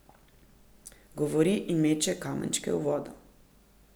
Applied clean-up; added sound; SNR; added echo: none; none; none; none.